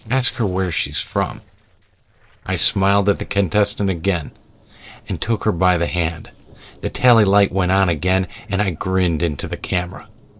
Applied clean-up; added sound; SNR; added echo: neural separator model SepFormer DNS4.